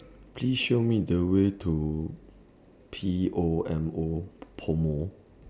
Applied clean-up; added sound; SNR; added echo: none; none; none; none.